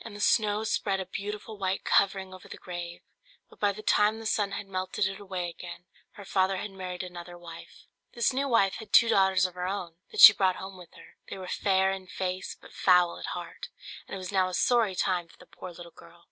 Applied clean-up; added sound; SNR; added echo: none; none; none; none.